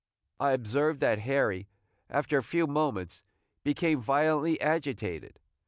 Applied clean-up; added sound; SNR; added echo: none; none; none; none.